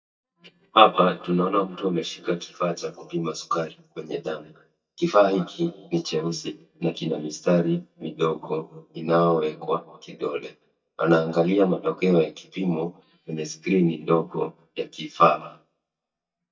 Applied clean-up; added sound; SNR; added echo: neural mask model DeepFilterNet 3.